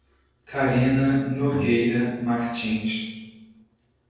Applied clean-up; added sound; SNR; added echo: neural separator model SepFormer DNS4.